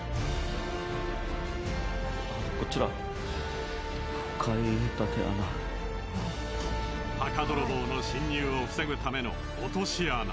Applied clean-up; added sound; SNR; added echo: none; none; none; none.